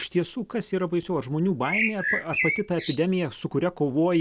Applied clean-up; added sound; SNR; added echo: none; Bird; 3 dB; none.